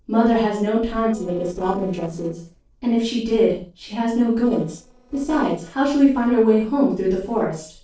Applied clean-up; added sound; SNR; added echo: neural separator model SepFormer DNS4.